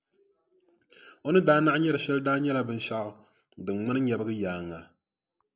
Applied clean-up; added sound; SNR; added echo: none; none; none; none.